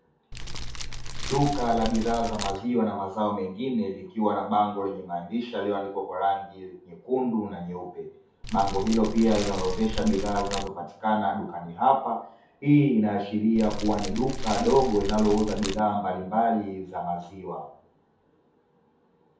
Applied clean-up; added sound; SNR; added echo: none; Fire; 4 dB; reverberation time 0.5 s.